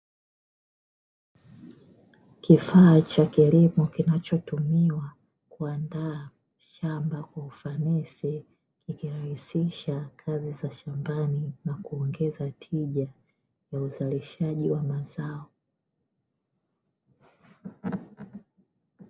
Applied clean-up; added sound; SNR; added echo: none; none; none; none.